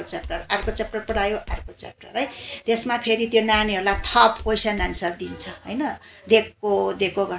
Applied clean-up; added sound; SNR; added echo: none; Walk, footsteps; 10 dB; none.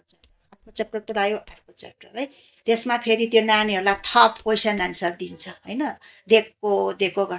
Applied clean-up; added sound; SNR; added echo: neural mask model DeepFilterNet 3.